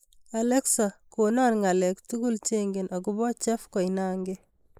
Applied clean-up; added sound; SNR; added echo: neural mask model Resemble Enhance denoiser.